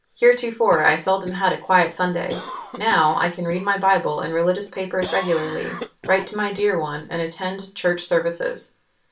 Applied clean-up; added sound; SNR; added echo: none; Cough; 17 dB; reverberation time 0.3 s.